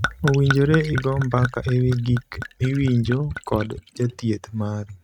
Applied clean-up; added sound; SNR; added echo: neural mask model RNNoise.